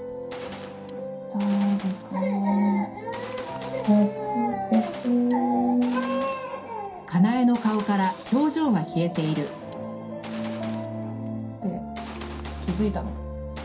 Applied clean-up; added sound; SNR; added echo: none; Gunshot, gunfire; 19 dB; reverberation time 0.3 s.